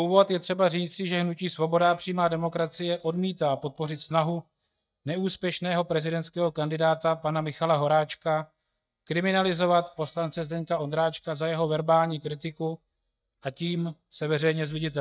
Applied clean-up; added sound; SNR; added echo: neural mask model DeepFilterNet 3.